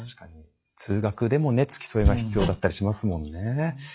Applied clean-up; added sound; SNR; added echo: classical method log-MMSE.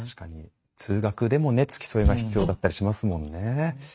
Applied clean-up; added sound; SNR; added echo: neural mask model RNNoise.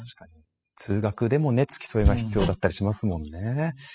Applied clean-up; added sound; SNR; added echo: classical method spectral subtraction.